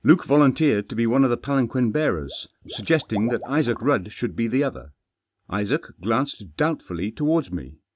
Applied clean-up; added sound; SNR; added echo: none; Liquid; 19 dB; none.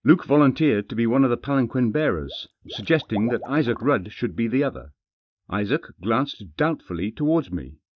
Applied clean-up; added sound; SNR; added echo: neural mask model DeepFilterNet 3.